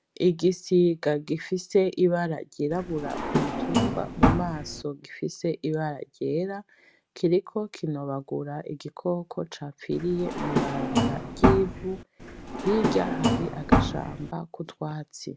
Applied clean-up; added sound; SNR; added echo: none; Drawer open or close; -2 dB; none.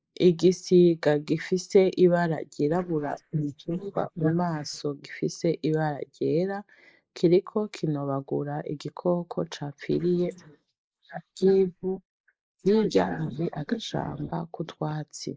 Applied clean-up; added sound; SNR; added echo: neural mask model Resemble Enhance denoiser.